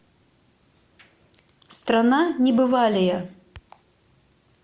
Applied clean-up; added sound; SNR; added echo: none; none; none; none.